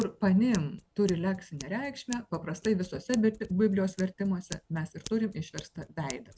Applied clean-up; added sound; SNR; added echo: none; Scissors; 18 dB; none.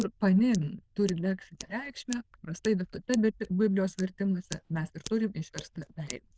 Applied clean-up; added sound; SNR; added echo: neural diffusion model UNIVERSE++.